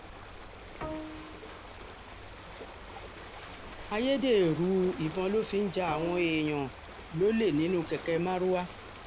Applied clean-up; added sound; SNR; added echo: none; Ocean + Bowed string instrument; 12 dB; none.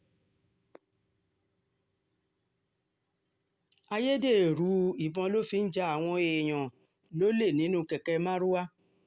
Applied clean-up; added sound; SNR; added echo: none; none; none; none.